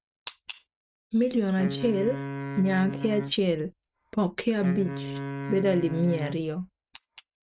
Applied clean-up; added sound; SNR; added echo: neural mask model RNNoise.